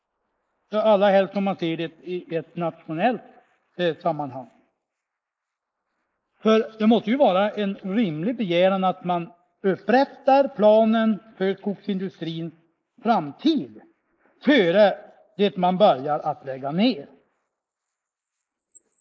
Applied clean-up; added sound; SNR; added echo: neural mask model Resemble Enhance denoiser.